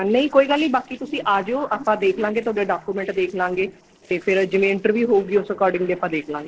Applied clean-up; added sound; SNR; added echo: neural separator model SepFormer DNS4.